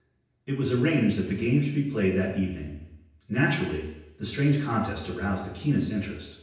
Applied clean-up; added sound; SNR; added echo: none; none; none; reverberation time 0.9 s.